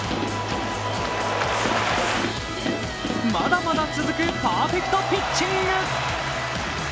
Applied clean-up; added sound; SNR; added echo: none; none; none; none.